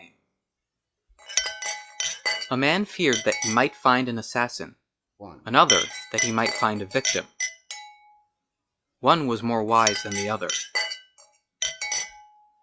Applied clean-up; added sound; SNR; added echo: classical method log-MMSE.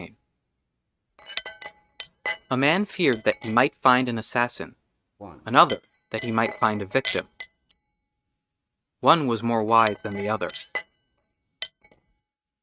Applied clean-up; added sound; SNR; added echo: neural mask model RNNoise.